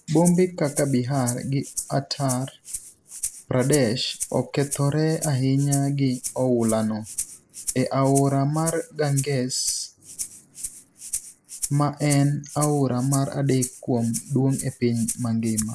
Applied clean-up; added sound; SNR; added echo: neural mask model Resemble Enhance denoiser.